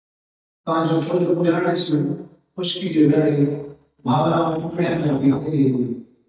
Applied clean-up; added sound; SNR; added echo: neural mask model DeepFilterNet 3.